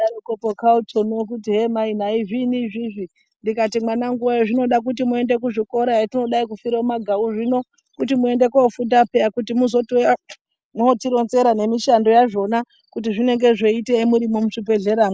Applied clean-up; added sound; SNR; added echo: none; none; none; none.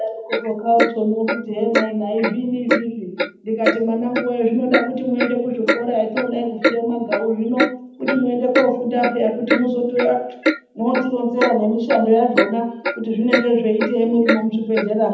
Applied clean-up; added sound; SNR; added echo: none; Clock; 4 dB; reverberation time 0.8 s.